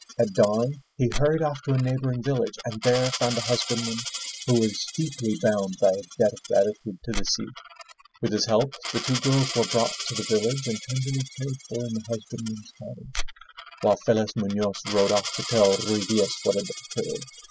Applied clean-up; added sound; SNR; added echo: classical method spectral subtraction.